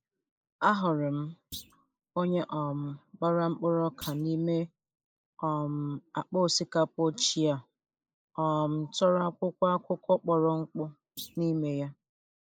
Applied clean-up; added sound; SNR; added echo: neural mask model Resemble Enhance denoiser.